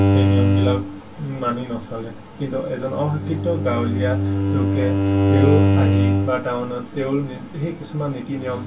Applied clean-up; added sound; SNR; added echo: none; Bowed string instrument; -4 dB; reverberation time 0.1 s.